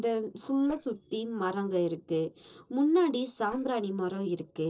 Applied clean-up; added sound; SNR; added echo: neural separator model SepFormer DNS4.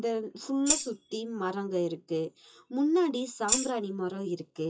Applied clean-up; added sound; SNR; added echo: classical method WPE with log-MMSE.